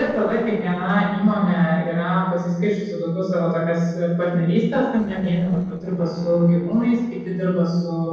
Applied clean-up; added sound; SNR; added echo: neural separator model SepFormer DNS4.